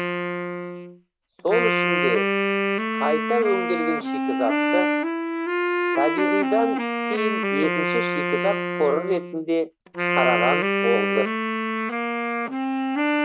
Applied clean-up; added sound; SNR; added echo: none; Wind instrument, woodwind instrument; -2 dB; none.